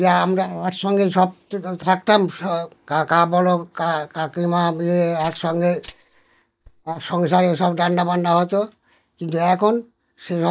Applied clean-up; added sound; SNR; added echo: neural mask model DeepFilterNet 3.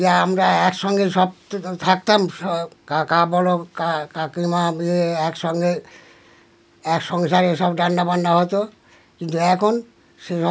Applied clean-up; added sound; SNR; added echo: none; none; none; none.